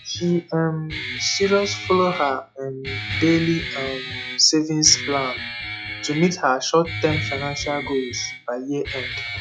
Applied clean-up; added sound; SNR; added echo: classical method log-MMSE.